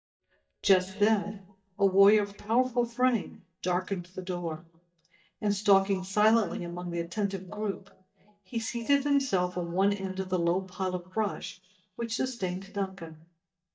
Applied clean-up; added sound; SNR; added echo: neural mask model DeepFilterNet 3.